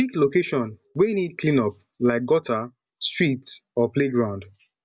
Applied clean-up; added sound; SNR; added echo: none; none; none; none.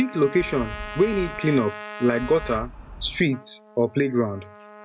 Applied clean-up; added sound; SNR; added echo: none; Wind + Trumpet; 13 dB; none.